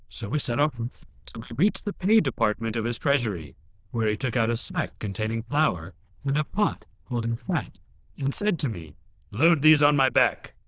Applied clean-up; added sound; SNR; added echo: neural diffusion model UNIVERSE++.